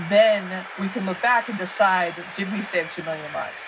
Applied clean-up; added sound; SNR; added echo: none; Train; 13 dB; reverberation time 0.4 s.